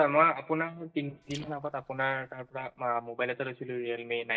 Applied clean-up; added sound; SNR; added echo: neural mask model DeepFilterNet 3.